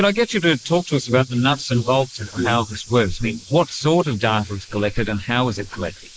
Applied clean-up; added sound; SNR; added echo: neural mask model Resemble Enhance denoiser.